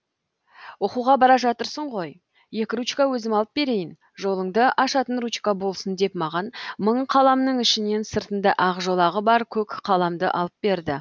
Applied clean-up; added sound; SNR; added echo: none; none; none; none.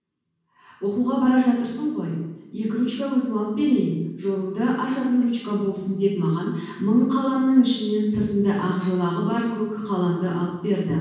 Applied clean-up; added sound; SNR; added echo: none; none; none; reverberation time 1.2 s.